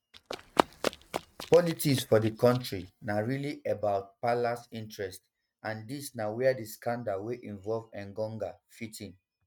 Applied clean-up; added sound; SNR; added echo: neural mask model RNNoise.